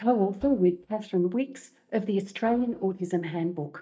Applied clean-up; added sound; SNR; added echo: neural mask model DeepFilterNet 3.